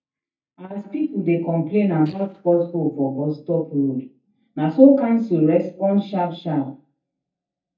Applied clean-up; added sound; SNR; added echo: neural mask model DeepFilterNet 3.